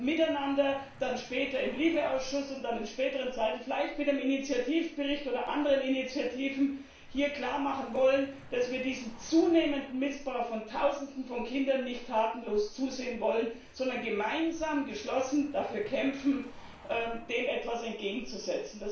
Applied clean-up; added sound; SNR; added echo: none; Car passing by; 19 dB; reverberation time 0.4 s.